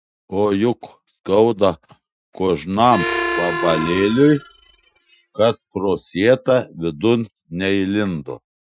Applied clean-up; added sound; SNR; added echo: classical method Wiener filter.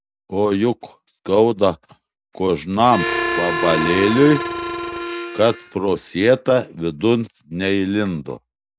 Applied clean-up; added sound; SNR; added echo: none; Harmonica; 4 dB; none.